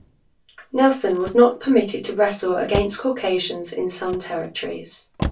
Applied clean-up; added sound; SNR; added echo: none; Motor vehicle (road); 14 dB; reverberation time 0.2 s.